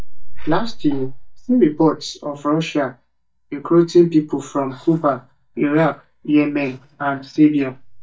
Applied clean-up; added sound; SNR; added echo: neural mask model DeepFilterNet 3.